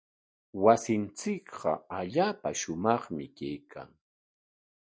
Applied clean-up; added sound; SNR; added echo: none; none; none; none.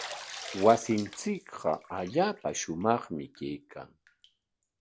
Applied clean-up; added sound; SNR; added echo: none; Bathtub (filling or washing); 16 dB; none.